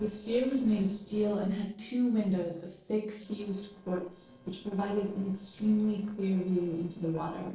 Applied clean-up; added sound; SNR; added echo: neural separator model SepFormer DNS4.